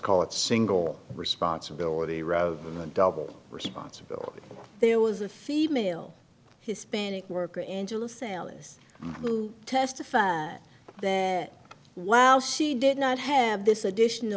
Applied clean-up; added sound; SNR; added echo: none; none; none; none.